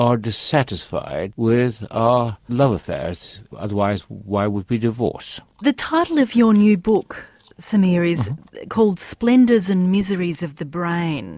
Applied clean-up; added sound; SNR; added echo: none; none; none; none.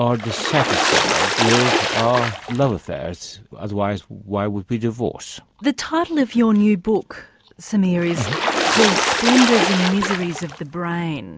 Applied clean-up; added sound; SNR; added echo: none; Water / Splash, splatter; 0 dB; none.